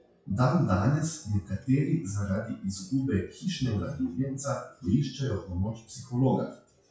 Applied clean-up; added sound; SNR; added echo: classical method WPE with log-MMSE.